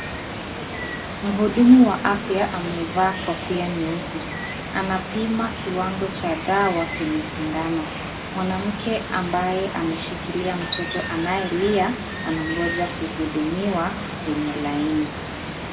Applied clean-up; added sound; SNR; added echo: none; Water; 7 dB; reverberation time 1.5 s.